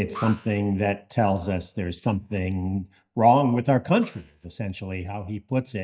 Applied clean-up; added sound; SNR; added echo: neural mask model DeepFilterNet 3.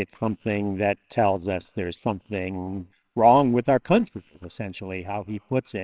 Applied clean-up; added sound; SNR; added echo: neural separator model SepFormer WHAMR!.